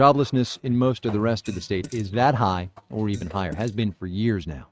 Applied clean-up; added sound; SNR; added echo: neural mask model RNNoise.